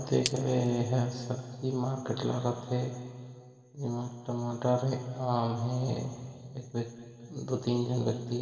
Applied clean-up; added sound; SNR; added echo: none; Glass; 9 dB; reverberation time 2.3 s.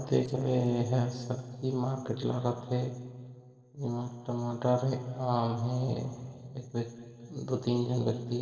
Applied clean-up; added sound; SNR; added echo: neural separator model SepFormer DNS4.